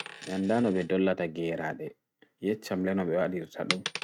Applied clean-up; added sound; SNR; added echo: neural mask model RNNoise.